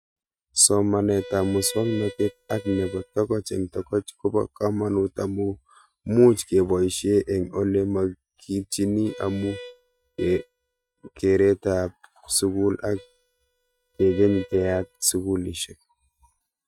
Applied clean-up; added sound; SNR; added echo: neural mask model RNNoise.